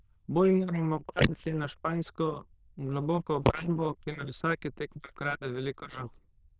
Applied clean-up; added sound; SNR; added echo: neural diffusion model UNIVERSE++.